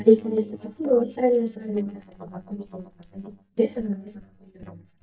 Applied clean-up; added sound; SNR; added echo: neural mask model DeepFilterNet 3.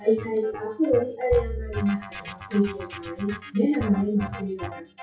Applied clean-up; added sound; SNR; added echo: classical method WPE with log-MMSE.